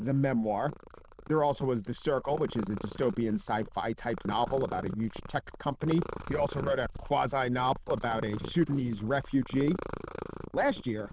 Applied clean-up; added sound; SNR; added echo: neural diffusion model UNIVERSE++.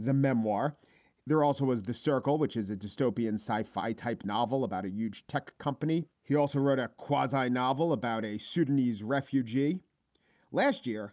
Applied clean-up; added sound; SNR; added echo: none; none; none; none.